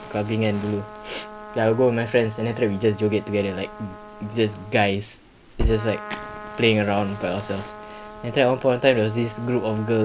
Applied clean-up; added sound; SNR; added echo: none; Fire + Trumpet; 12 dB; none.